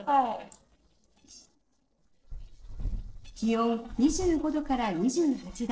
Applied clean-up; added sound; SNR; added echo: neural separator model SepFormer DNS4.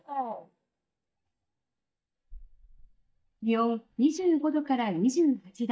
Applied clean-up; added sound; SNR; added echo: neural mask model DeepFilterNet 3.